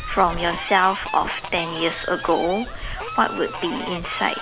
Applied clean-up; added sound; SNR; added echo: none; Fowl; 9 dB; none.